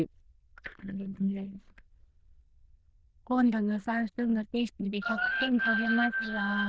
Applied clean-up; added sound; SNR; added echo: neural diffusion model UNIVERSE++.